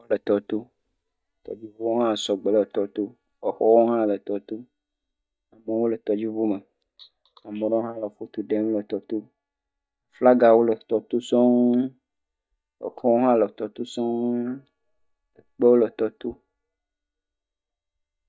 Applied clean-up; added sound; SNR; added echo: neural mask model DeepFilterNet 3.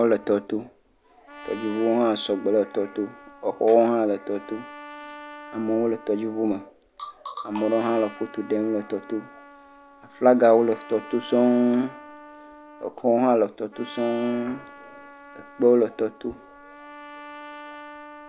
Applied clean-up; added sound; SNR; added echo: none; Trumpet; 19 dB; none.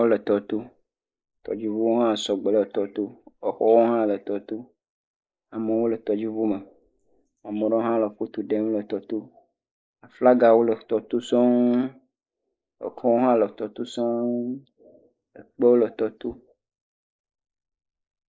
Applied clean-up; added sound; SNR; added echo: neural mask model Resemble Enhance denoiser.